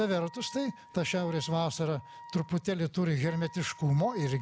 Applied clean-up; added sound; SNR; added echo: none; Wind instrument, woodwind instrument; 19 dB; none.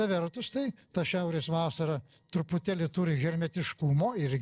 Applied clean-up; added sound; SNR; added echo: neural separator model SepFormer DNS4.